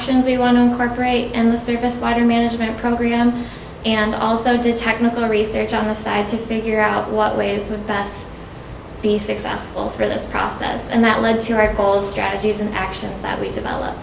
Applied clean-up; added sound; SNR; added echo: none; none; none; none.